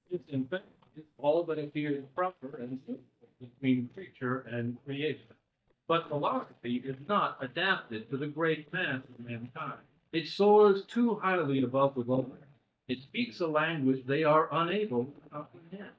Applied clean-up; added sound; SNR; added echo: neural mask model DeepFilterNet 3.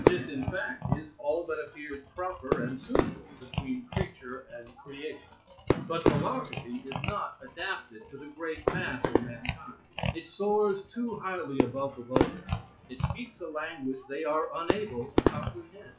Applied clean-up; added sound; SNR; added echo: classical method WPE with log-MMSE.